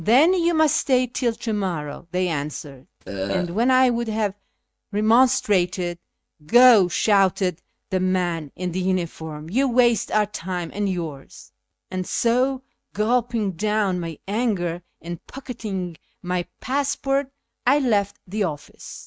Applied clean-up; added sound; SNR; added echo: neural mask model RNNoise.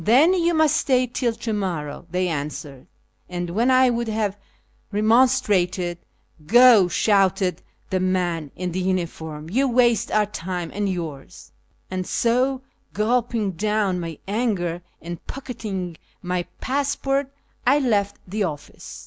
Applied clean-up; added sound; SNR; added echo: none; none; none; none.